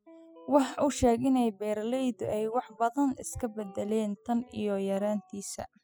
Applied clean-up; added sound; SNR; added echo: classical method spectral subtraction.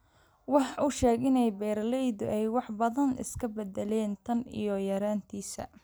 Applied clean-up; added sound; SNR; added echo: none; none; none; none.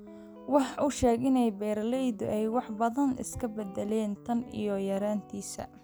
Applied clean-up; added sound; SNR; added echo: none; Guitar; 20 dB; none.